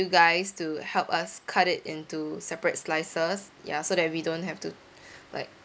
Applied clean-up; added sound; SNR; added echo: none; none; none; none.